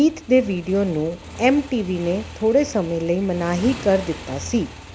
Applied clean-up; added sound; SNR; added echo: none; Motorcycle; 15 dB; none.